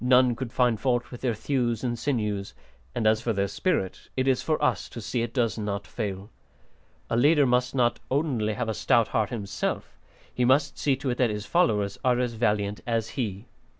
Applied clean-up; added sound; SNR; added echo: none; none; none; none.